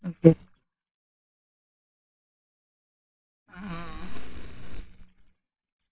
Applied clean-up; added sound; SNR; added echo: neural mask model DeepFilterNet 3.